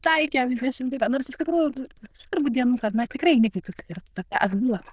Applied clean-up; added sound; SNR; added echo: neural diffusion model UNIVERSE++.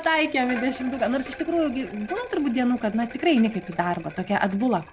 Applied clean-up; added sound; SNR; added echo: none; Bicycle; 16 dB; none.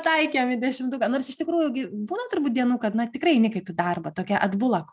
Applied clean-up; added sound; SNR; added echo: none; none; none; none.